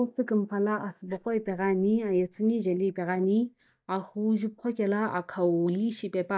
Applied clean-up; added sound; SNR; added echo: neural mask model DeepFilterNet 3.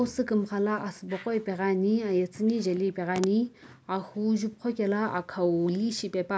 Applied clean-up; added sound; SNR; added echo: none; none; none; none.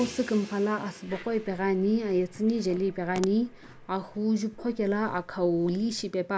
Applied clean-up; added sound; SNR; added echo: none; Gong + Crash cymbal; 20 dB; none.